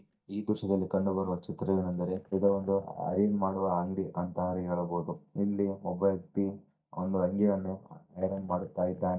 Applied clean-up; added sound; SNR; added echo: neural mask model DeepFilterNet 3.